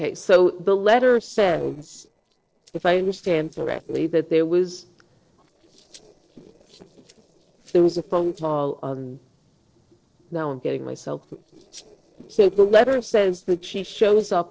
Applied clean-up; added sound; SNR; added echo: neural separator model SepFormer DNS4.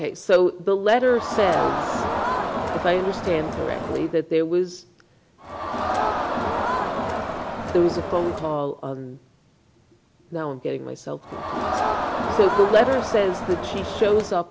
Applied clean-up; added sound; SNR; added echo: none; Crowd; 2 dB; none.